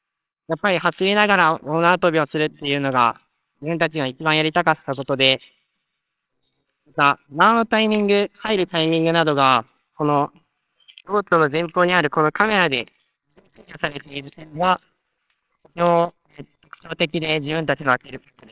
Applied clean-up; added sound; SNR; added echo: neural separator model SepFormer WHAMR!.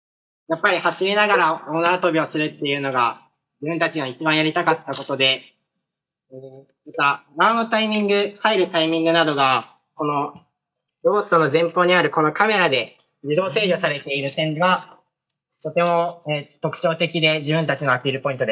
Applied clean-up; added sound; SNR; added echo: neural mask model DeepFilterNet 3.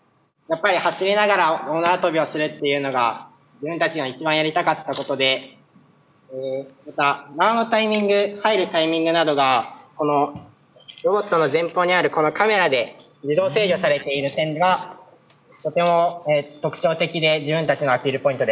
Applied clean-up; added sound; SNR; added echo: none; none; none; none.